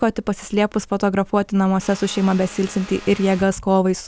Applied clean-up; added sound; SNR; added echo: none; Vehicle; 18 dB; none.